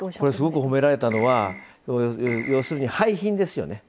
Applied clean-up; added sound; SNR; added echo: none; Keyboard (musical); 12 dB; none.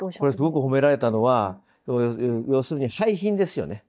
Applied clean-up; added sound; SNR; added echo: neural mask model DeepFilterNet 3.